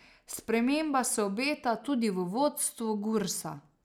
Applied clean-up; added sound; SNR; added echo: none; none; none; none.